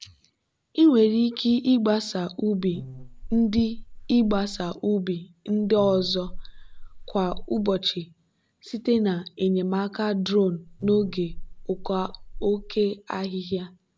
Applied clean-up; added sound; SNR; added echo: none; Buzz; 11 dB; none.